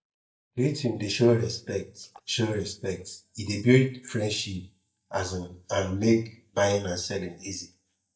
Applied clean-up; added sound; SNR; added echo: neural mask model DeepFilterNet 3.